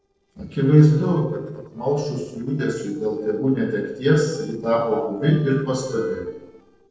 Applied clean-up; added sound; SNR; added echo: neural separator model SepFormer DNS4.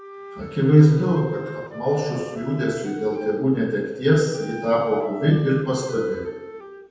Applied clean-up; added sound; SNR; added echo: none; Wind instrument, woodwind instrument; 17 dB; reverberation time 1.1 s.